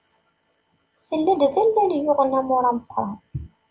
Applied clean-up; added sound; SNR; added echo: none; none; none; none.